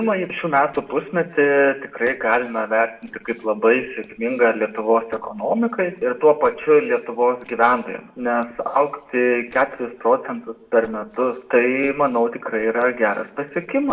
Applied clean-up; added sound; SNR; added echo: neural separator model SepFormer DNS4.